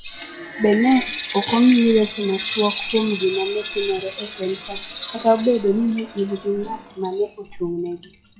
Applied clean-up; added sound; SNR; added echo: classical method log-MMSE.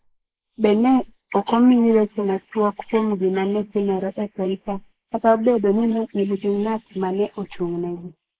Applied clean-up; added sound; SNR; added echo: neural mask model Resemble Enhance denoiser.